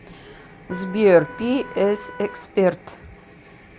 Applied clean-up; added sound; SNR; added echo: none; Trumpet; 16 dB; none.